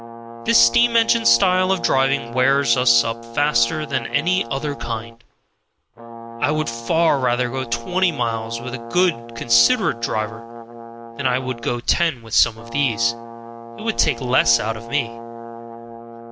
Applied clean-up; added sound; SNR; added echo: none; Brass instrument; 12 dB; none.